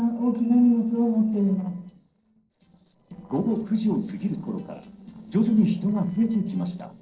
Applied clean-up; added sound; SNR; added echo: neural separator model SepFormer DNS4.